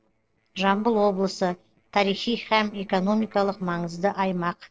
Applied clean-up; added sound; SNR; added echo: neural separator model SepFormer DNS4.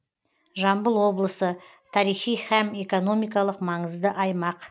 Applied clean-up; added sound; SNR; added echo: none; none; none; none.